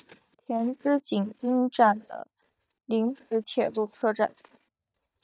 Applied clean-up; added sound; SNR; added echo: neural mask model DeepFilterNet 3.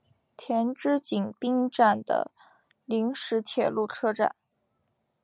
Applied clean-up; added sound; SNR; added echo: none; none; none; none.